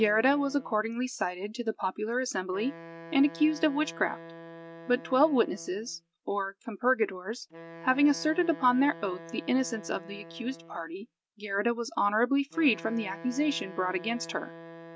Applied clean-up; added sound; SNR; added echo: none; Wind instrument, woodwind instrument; 18 dB; none.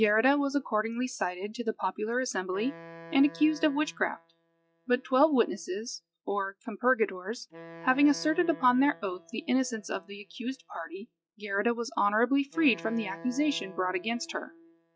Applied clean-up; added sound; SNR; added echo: classical method log-MMSE.